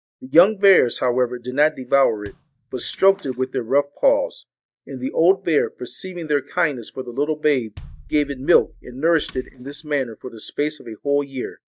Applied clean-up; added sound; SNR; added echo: neural mask model DeepFilterNet 3.